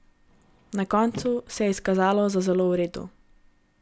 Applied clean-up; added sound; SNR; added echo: none; Car; 20 dB; none.